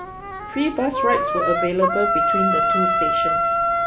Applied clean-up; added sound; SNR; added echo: none; Wind instrument, woodwind instrument; -4 dB; none.